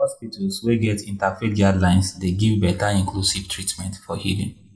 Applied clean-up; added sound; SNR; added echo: none; none; none; reverberation time 0.3 s.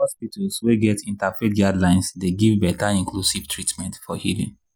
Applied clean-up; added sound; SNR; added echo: none; none; none; none.